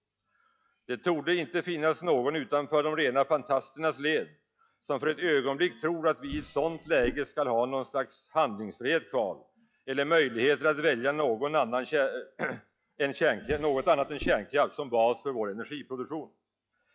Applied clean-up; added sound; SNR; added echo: classical method log-MMSE.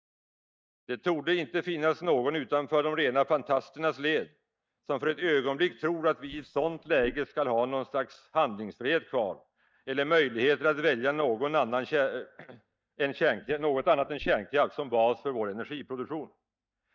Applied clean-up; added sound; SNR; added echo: neural mask model DeepFilterNet 3.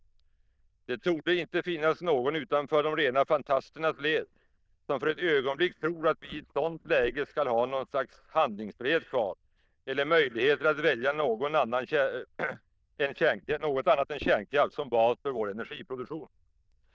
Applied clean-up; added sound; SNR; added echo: neural diffusion model UNIVERSE++.